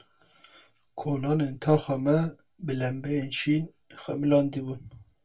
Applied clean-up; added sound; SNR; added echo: none; none; none; reverberation time 0.2 s.